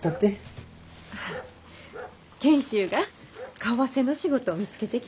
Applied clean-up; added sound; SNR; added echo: none; none; none; none.